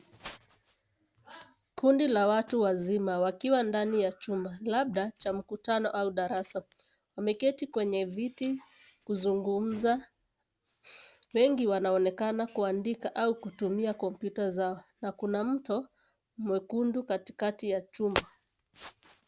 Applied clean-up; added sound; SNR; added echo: none; none; none; none.